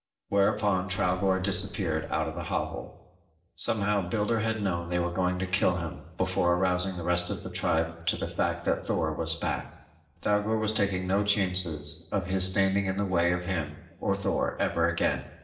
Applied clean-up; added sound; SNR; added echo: none; Boom; 16 dB; reverberation time 0.8 s.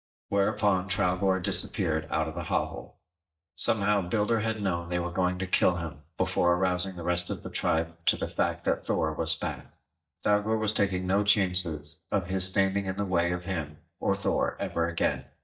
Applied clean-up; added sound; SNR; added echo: neural mask model DeepFilterNet 3.